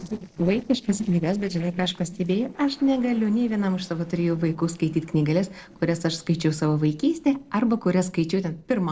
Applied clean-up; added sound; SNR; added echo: neural separator model SepFormer DNS4.